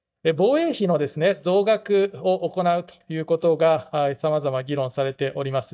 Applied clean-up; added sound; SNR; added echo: neural mask model DeepFilterNet 3.